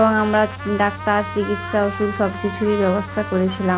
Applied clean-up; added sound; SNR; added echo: none; Mechanical fan + Trumpet; 10 dB; none.